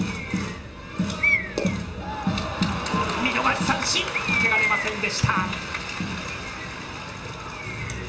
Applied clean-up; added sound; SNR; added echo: none; Bird; 5 dB; reverberation time 0.5 s.